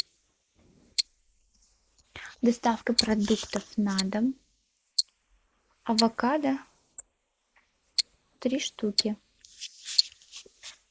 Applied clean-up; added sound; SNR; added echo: neural mask model Resemble Enhance denoiser.